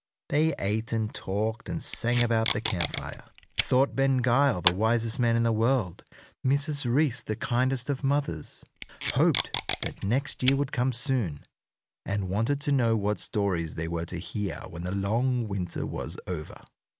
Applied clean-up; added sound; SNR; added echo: none; Clapping + Packing tape, duct tape; 5 dB; none.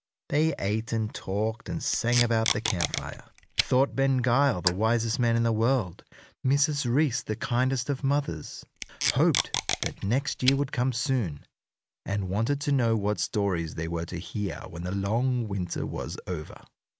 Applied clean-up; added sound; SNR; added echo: neural mask model Resemble Enhance denoiser.